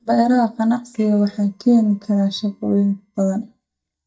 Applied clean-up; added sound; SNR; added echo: neural mask model DeepFilterNet 3.